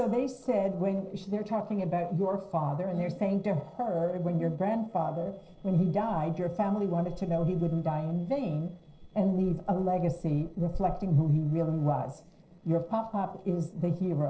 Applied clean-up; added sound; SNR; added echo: neural separator model SepFormer DNS4.